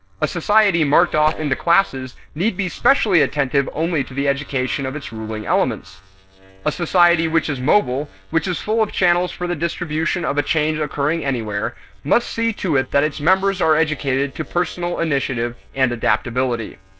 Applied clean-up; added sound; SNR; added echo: neural separator model SepFormer DNS4.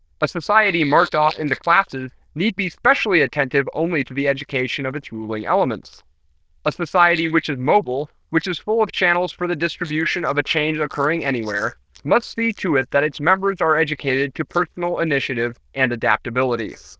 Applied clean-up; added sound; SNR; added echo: neural diffusion model UNIVERSE++.